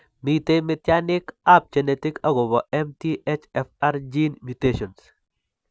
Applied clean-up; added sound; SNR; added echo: none; none; none; none.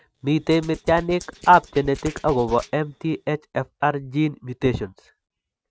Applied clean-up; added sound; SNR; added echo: neural mask model RNNoise.